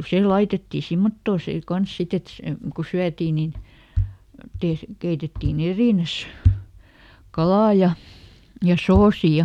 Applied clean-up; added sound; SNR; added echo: none; none; none; none.